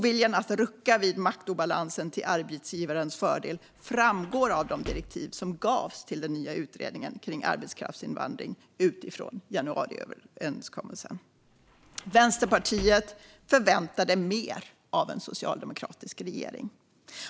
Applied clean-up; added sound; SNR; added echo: none; Sliding door / Slam; 16 dB; none.